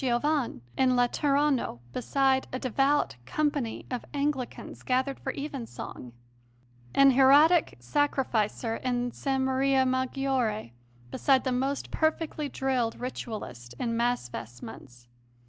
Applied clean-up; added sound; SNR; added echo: none; none; none; none.